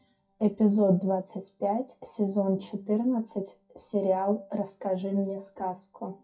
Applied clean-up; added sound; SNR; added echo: classical method WPE with log-MMSE.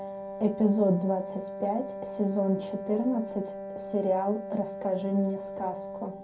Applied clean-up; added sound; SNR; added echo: none; Wind instrument, woodwind instrument; 9 dB; reverberation time 0.2 s.